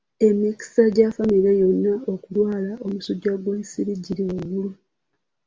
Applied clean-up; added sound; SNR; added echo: none; none; none; none.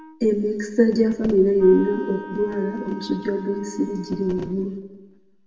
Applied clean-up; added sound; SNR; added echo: none; Wind instrument, woodwind instrument; 19 dB; reverberation time 1.2 s.